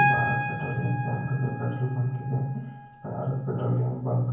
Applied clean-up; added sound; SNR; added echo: none; Piano; 4 dB; reverberation time 0.9 s.